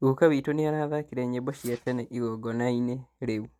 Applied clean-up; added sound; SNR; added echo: neural mask model RNNoise.